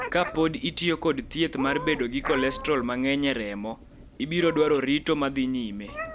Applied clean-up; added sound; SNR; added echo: none; Meow; 13 dB; none.